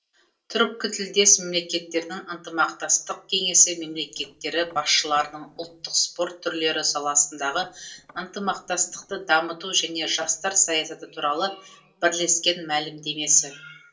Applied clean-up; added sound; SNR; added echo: neural separator model SepFormer DNS4.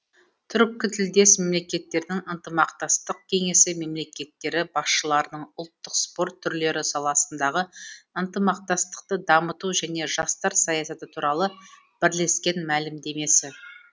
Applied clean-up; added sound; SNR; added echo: none; none; none; none.